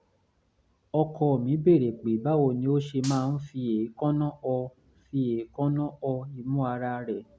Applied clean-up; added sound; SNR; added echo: none; Gunshot, gunfire; 20 dB; none.